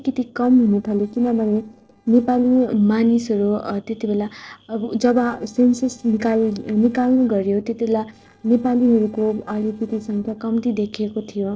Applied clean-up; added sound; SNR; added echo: neural separator model SepFormer DNS4.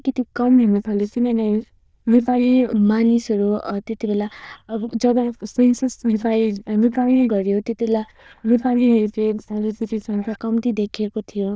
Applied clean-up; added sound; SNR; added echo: neural diffusion model UNIVERSE++.